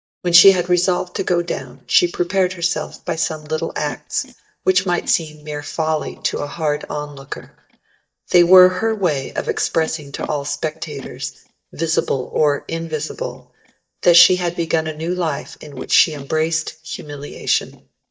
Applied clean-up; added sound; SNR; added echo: neural mask model DeepFilterNet 3.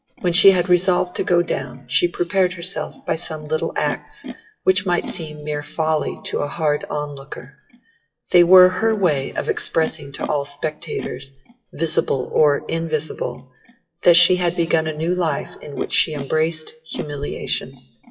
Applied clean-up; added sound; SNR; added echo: classical method WPE with log-MMSE.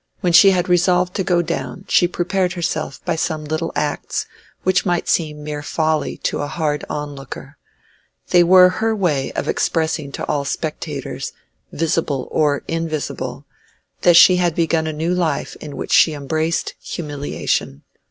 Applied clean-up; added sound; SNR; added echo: none; none; none; none.